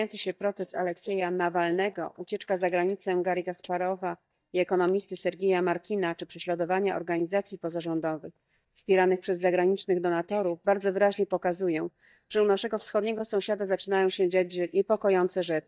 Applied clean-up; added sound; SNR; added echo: neural mask model DeepFilterNet 3.